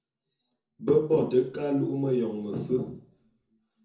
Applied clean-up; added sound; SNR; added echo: none; none; none; reverberation time 0.6 s.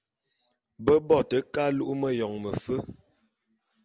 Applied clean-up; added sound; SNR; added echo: none; none; none; none.